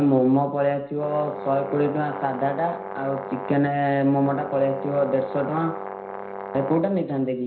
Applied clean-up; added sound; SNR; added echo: none; Brass instrument; 10 dB; reverberation time 0.5 s.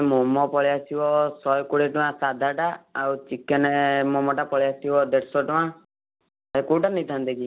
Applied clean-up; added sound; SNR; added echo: none; none; none; none.